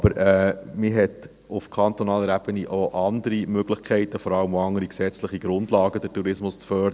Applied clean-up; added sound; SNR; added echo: none; none; none; none.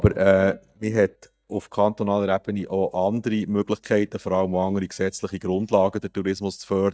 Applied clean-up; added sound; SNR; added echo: neural mask model DeepFilterNet 3.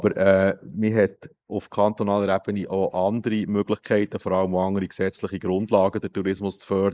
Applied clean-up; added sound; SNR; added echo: neural mask model Resemble Enhance denoiser.